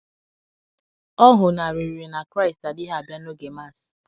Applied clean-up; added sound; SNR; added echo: none; none; none; none.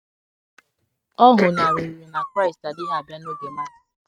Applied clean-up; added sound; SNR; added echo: neural mask model RNNoise.